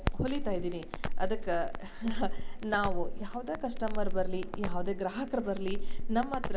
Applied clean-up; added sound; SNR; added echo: none; Crackle; -4 dB; none.